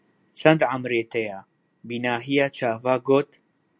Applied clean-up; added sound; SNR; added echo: none; none; none; none.